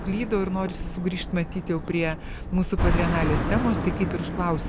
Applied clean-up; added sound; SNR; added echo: none; Car passing by; 1 dB; none.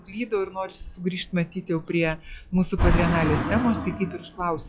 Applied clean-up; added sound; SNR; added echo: classical method log-MMSE.